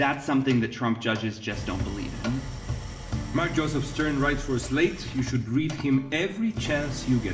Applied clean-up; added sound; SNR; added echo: none; Idling; 12 dB; reverberation time 0.9 s.